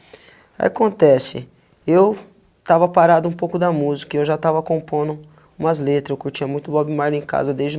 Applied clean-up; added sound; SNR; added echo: none; none; none; none.